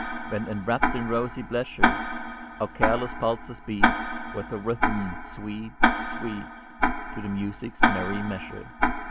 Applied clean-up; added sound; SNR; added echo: none; Tick-tock; -4 dB; none.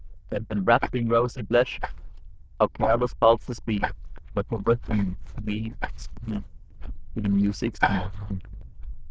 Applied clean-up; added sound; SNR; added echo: neural diffusion model UNIVERSE++.